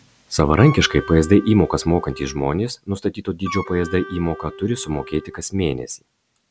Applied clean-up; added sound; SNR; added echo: none; Wind instrument, woodwind instrument; 15 dB; none.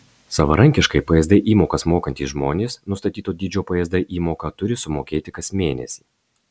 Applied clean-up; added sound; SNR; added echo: none; none; none; none.